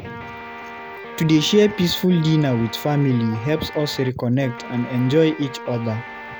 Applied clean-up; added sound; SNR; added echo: none; Guitar; 14 dB; none.